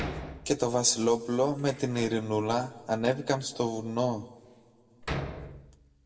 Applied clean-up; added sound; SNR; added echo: none; Door; 13 dB; reverberation time 1.0 s.